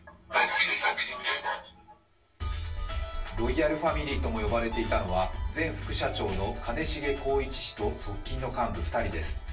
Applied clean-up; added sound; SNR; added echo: none; none; none; reverberation time 0.3 s.